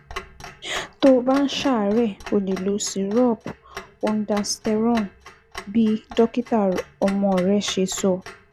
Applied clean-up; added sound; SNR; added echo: none; Clock; 17 dB; none.